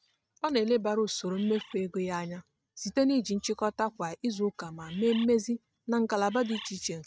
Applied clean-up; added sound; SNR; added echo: neural mask model RNNoise.